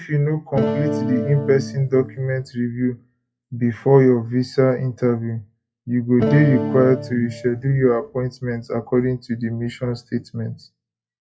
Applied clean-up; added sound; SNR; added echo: classical method WPE with log-MMSE.